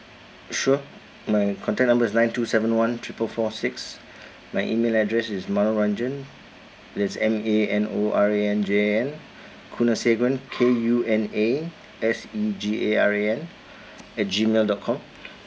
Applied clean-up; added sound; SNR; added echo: none; none; none; none.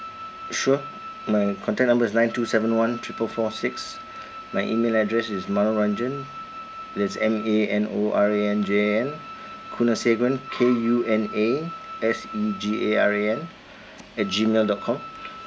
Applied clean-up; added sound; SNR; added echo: none; Wind instrument, woodwind instrument; 15 dB; none.